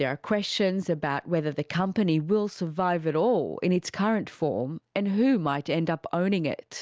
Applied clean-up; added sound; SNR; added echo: none; none; none; none.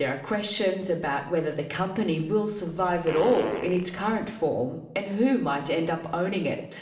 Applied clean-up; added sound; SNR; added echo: none; Fart; 9 dB; reverberation time 0.8 s.